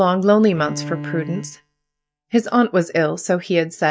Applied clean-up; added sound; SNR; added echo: neural mask model DeepFilterNet 3.